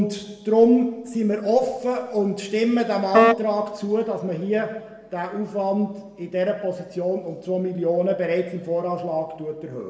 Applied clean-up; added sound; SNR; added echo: none; Wind instrument, woodwind instrument; -3 dB; reverberation time 1.1 s.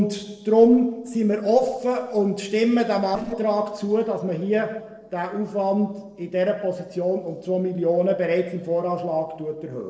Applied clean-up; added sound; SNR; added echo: neural separator model SepFormer DNS4.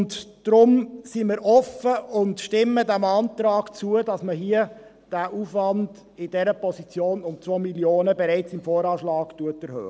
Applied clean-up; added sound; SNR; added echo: none; none; none; none.